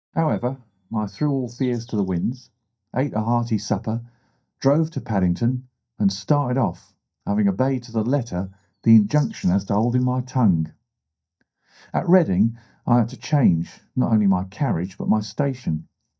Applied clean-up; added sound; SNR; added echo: neural mask model DeepFilterNet 3.